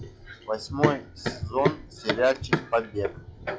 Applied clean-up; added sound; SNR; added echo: classical method log-MMSE.